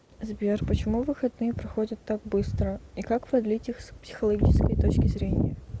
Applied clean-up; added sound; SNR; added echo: none; none; none; none.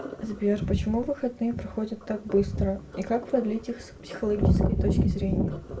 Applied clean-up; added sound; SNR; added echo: none; Sink (filling or washing); 18 dB; reverberation time 0.2 s.